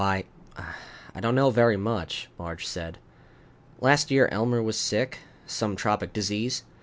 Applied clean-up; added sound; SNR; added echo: none; none; none; none.